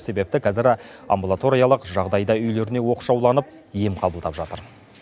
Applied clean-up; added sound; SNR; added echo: none; none; none; none.